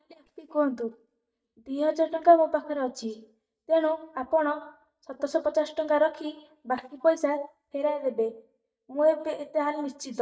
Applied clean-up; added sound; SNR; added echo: neural mask model DeepFilterNet 3.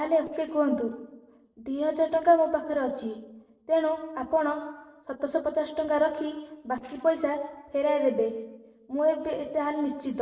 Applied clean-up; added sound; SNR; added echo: neural separator model SepFormer DNS4.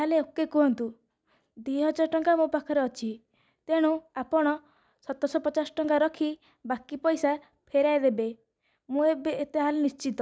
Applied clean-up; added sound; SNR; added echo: none; none; none; none.